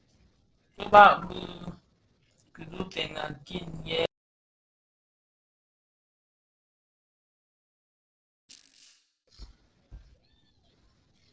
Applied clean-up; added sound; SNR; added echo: neural separator model SepFormer DNS4.